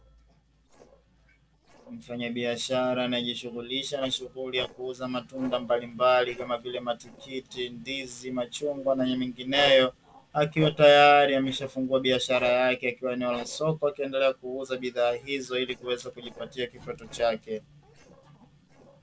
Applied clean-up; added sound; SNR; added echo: neural separator model SepFormer DNS4.